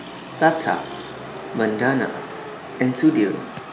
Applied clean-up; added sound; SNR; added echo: none; Motor vehicle (road); 12 dB; none.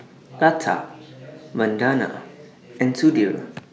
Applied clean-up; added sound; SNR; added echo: none; none; none; none.